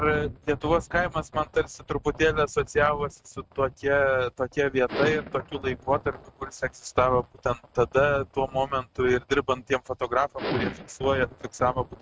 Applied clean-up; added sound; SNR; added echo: neural mask model RNNoise.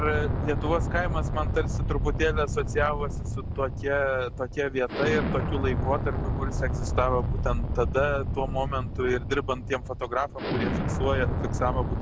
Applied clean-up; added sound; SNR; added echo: none; Explosion; 0 dB; none.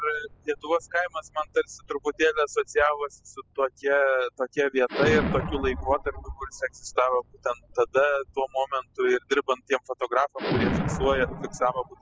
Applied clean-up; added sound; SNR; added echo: classical method spectral subtraction.